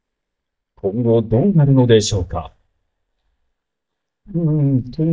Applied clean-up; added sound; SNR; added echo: neural mask model DeepFilterNet 3.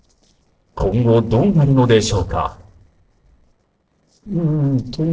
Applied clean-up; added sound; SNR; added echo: neural separator model SepFormer DNS4.